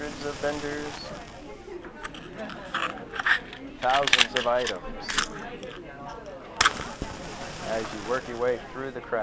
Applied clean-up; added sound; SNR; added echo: none; Fire; 0 dB; none.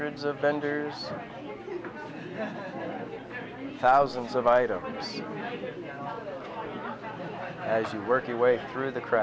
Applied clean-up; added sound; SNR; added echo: none; none; none; none.